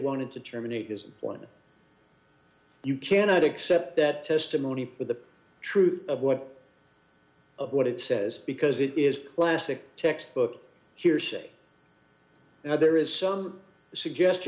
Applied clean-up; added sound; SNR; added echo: none; none; none; none.